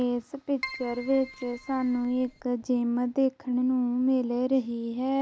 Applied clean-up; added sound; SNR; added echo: none; Keyboard (musical); 15 dB; none.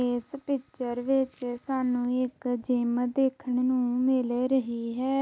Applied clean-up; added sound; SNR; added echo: none; none; none; none.